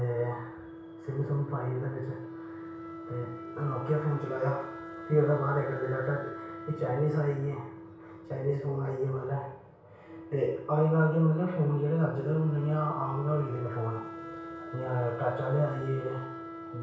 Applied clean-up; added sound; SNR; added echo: none; Wind instrument, woodwind instrument; 12 dB; reverberation time 0.6 s.